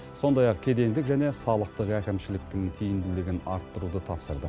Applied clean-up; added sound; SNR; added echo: none; Organ; 19 dB; none.